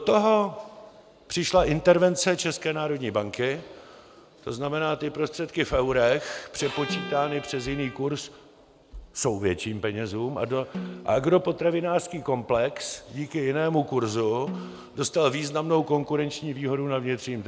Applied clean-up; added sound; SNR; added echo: none; Snare drum + Bowed string instrument; 14 dB; none.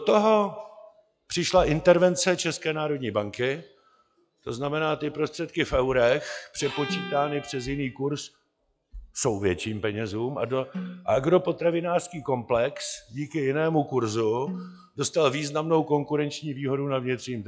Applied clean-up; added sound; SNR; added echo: classical method log-MMSE.